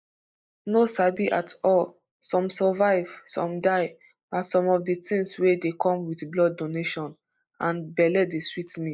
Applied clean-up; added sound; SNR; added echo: neural mask model Resemble Enhance denoiser.